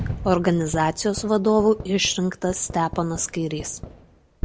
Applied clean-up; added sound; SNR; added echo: none; Fireworks; 11 dB; none.